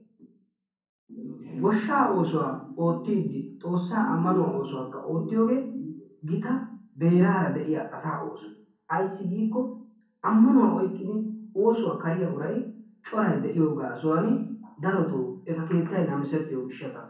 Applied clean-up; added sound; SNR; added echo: none; none; none; reverberation time 0.6 s.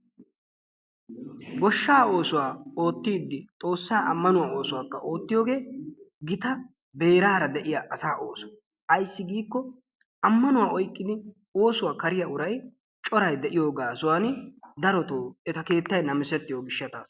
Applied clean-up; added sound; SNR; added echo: none; none; none; none.